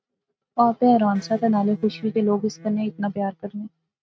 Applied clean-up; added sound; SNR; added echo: neural mask model RNNoise.